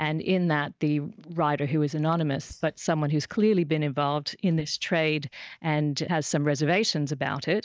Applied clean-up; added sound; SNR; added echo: neural mask model DeepFilterNet 3.